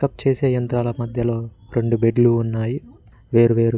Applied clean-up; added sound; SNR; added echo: none; none; none; none.